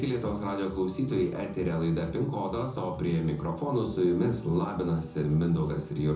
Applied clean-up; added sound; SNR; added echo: none; none; none; reverberation time 0.6 s.